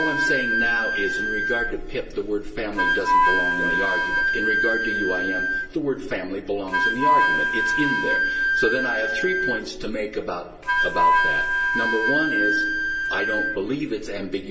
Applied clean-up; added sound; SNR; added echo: none; Wind instrument, woodwind instrument; -4 dB; reverberation time 0.2 s.